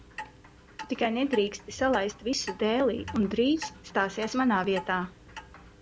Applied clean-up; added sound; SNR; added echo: none; Clock; 15 dB; none.